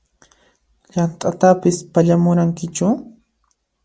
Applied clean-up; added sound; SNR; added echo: none; none; none; none.